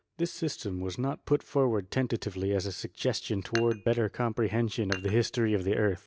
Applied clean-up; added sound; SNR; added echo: none; Dishes, pots, and pans; 14 dB; none.